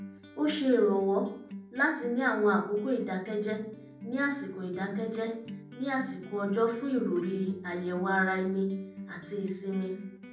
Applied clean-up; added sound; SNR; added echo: none; Acoustic guitar; 14 dB; reverberation time 0.6 s.